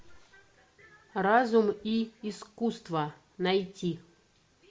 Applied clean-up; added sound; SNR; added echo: none; none; none; none.